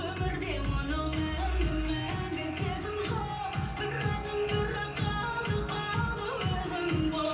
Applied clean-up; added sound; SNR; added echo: none; Wind instrument, woodwind instrument; 16 dB; reverberation time 0.6 s.